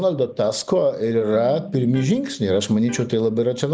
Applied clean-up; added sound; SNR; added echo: none; Electric guitar; 18 dB; none.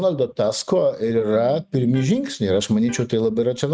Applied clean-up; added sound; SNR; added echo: neural mask model RNNoise.